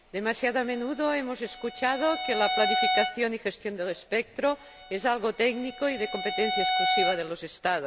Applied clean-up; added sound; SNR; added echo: none; Bowed string instrument; 2 dB; none.